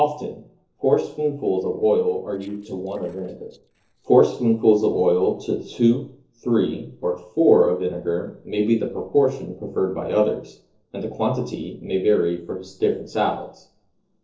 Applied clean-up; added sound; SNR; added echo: neural separator model SepFormer DNS4.